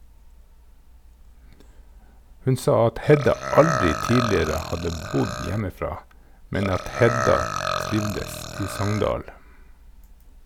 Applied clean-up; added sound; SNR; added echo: none; Burping, eructation; 4 dB; none.